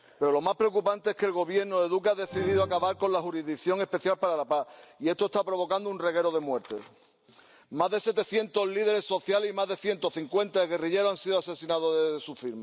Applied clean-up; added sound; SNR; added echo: none; Musical instrument; 13 dB; none.